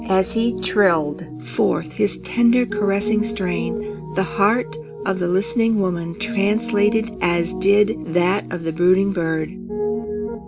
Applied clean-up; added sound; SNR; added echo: none; Piano; 8 dB; none.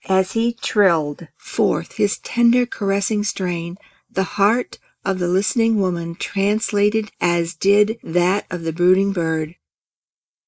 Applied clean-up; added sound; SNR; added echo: neural mask model Resemble Enhance denoiser.